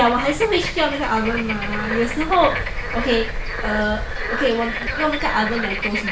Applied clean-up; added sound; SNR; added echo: none; Bird / Frog; 4 dB; none.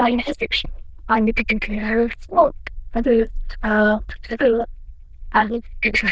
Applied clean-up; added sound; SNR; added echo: neural diffusion model UNIVERSE++.